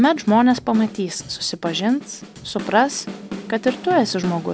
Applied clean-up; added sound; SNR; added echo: none; Drum / Drum kit; 15 dB; none.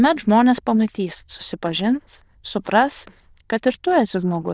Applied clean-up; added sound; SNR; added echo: neural diffusion model UNIVERSE++.